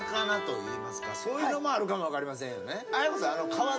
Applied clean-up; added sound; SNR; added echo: none; none; none; reverberation time 0.9 s.